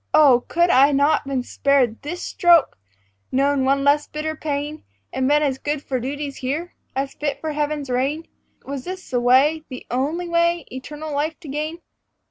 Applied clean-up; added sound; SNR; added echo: none; none; none; none.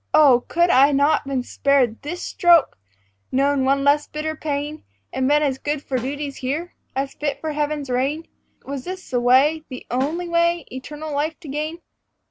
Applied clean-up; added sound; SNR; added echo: none; Snare drum; 20 dB; none.